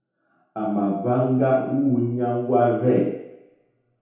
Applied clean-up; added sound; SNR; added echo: none; none; none; reverberation time 0.8 s.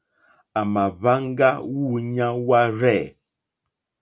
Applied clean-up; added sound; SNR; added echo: none; none; none; none.